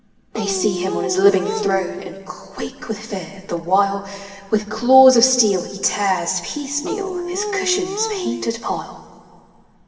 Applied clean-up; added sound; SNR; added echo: none; Dog; 4 dB; reverberation time 2.2 s.